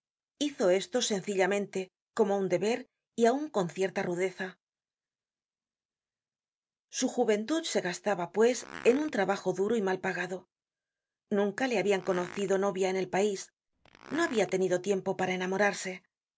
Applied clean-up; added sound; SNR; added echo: none; Fart; 19 dB; none.